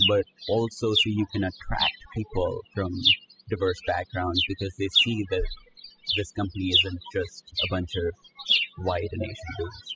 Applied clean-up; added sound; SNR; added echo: classical method spectral subtraction.